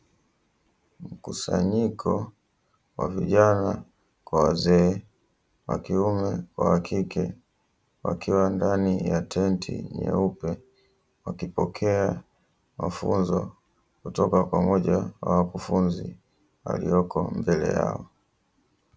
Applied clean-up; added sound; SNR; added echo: none; none; none; none.